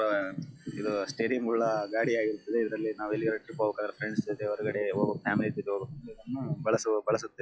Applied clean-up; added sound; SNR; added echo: classical method log-MMSE.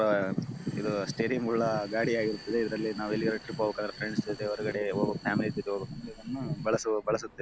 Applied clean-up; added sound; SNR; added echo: none; Vehicle; 19 dB; none.